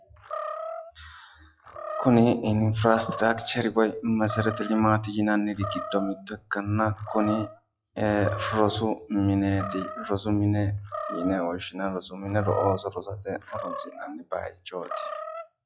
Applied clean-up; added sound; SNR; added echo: classical method log-MMSE.